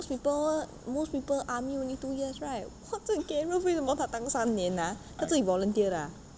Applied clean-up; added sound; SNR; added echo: none; none; none; none.